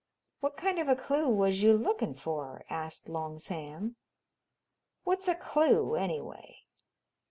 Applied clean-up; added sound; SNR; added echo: none; none; none; none.